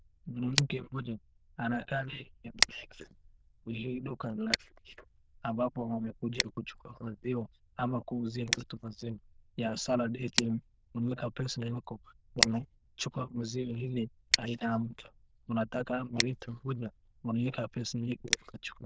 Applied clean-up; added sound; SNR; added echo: neural diffusion model UNIVERSE++.